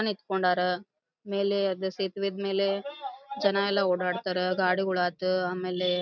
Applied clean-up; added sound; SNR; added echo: none; none; none; none.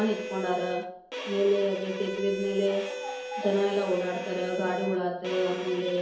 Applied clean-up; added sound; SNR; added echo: none; Bowed string instrument; 8 dB; reverberation time 2.2 s.